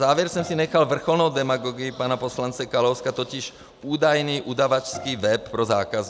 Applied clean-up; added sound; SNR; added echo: none; Bowed string instrument; 18 dB; none.